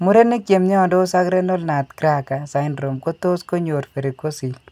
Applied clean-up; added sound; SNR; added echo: none; none; none; none.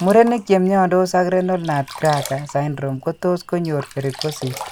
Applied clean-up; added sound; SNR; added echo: none; Sink (filling or washing); 18 dB; none.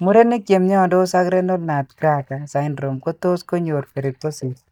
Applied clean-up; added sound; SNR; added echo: neural mask model DeepFilterNet 3.